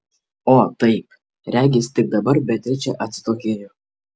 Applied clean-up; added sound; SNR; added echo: none; none; none; none.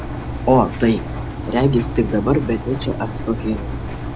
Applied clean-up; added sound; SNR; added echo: none; Engine; 6 dB; none.